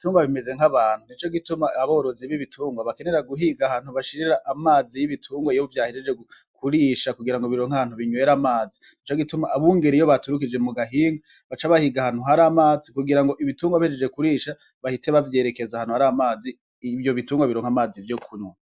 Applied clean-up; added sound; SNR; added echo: none; none; none; none.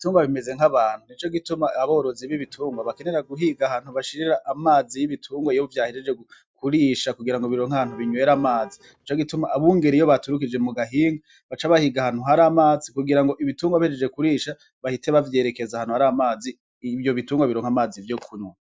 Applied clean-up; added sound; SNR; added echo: neural mask model DeepFilterNet 3.